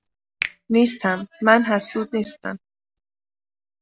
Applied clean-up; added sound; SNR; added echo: none; Finger snapping; 14 dB; none.